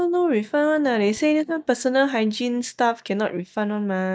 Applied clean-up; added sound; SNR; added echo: neural mask model DeepFilterNet 3.